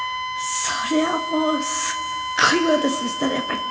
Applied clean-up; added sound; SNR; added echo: none; Wind instrument, woodwind instrument; 4 dB; reverberation time 2.2 s.